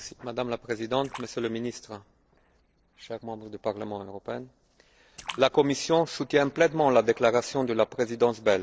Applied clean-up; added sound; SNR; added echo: neural separator model SepFormer DNS4.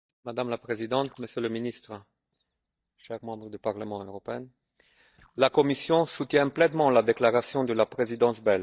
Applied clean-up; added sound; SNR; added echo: neural mask model DeepFilterNet 3.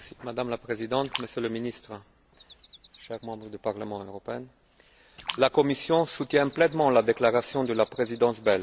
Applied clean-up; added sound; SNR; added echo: none; Bird vocalization, bird call, bird song + Splash, splatter; 17 dB; none.